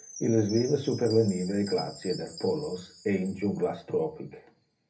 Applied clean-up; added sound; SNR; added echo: none; Chime; 17 dB; reverberation time 0.3 s.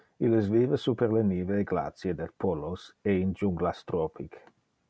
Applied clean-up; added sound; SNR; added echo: none; none; none; none.